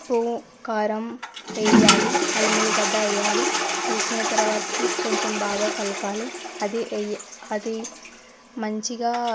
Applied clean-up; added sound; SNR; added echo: none; Toilet flush; -2 dB; none.